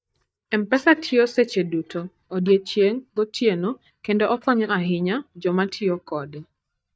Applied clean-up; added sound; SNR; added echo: neural mask model DeepFilterNet 3.